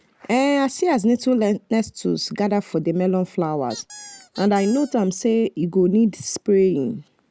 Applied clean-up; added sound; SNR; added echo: none; Squeak; 20 dB; none.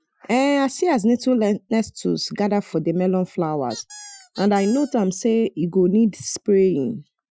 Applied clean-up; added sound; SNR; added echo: classical method Wiener filter.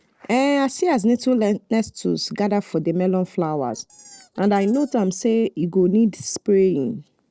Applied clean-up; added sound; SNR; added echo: neural separator model SepFormer DNS4.